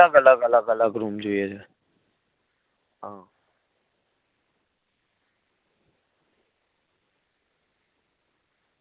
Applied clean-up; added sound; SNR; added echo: none; none; none; none.